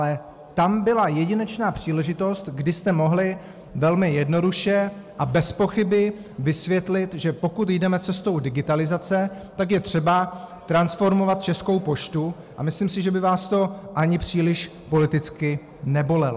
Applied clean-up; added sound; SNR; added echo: none; none; none; none.